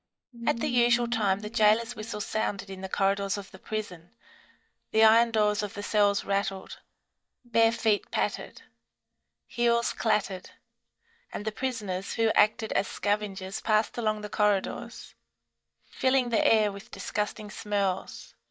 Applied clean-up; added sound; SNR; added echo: neural mask model DeepFilterNet 3.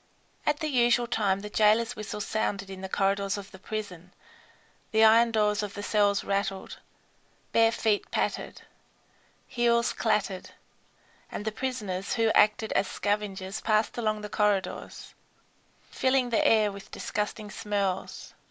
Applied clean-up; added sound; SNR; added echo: none; none; none; none.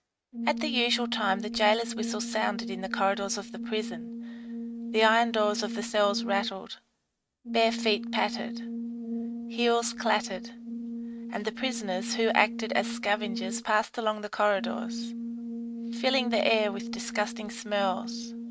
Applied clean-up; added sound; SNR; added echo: neural mask model RNNoise.